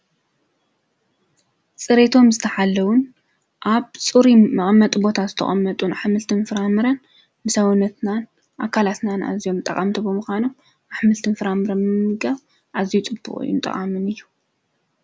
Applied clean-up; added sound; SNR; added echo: none; none; none; none.